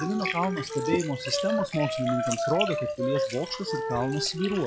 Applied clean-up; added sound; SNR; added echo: classical method log-MMSE.